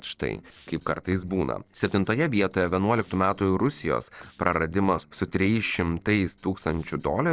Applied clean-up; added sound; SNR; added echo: neural separator model SepFormer DNS4.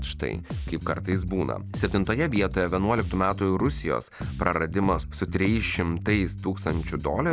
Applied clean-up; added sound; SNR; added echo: none; Bass guitar; 7 dB; none.